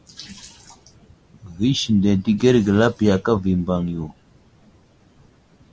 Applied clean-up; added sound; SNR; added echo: none; none; none; none.